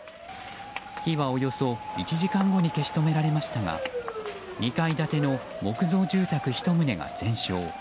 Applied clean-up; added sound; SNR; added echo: none; none; none; none.